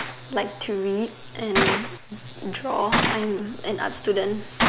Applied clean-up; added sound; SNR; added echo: none; Gunshot, gunfire; 1 dB; none.